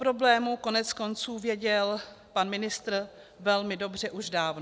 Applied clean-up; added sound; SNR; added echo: none; none; none; none.